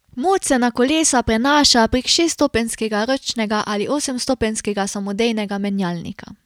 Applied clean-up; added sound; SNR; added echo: none; none; none; none.